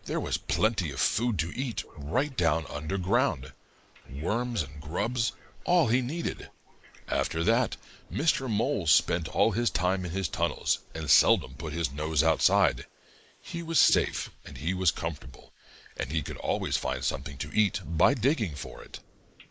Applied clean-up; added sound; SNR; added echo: neural mask model Resemble Enhance denoiser.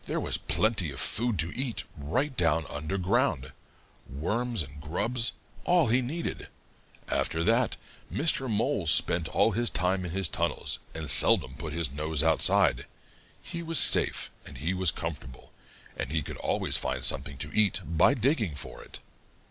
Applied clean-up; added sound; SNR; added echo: none; none; none; none.